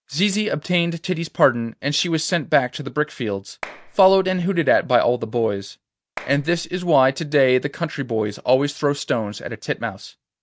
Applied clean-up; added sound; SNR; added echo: none; Clapping; 18 dB; none.